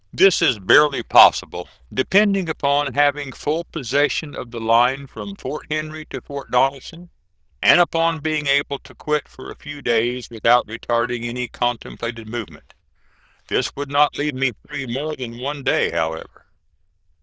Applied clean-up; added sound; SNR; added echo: neural diffusion model UNIVERSE++.